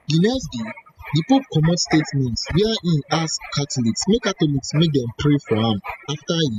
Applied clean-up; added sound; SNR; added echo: classical method spectral subtraction.